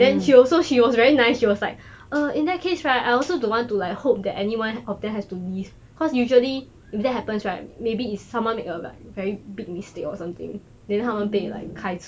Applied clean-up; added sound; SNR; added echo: none; none; none; none.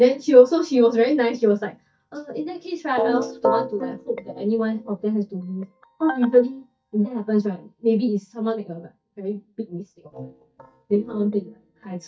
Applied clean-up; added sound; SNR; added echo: neural mask model DeepFilterNet 3.